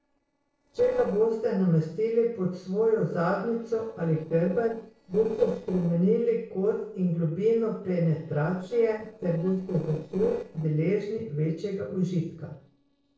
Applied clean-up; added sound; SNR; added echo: neural separator model SepFormer DNS4.